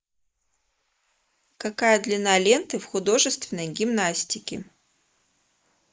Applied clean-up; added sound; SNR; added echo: neural mask model Resemble Enhance denoiser.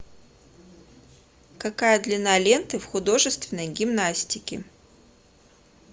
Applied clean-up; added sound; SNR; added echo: none; none; none; none.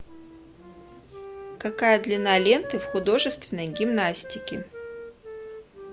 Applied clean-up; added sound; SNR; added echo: none; Wind instrument, woodwind instrument; 13 dB; none.